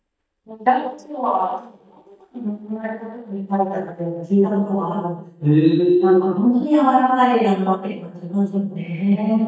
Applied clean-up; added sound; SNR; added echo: neural mask model DeepFilterNet 3.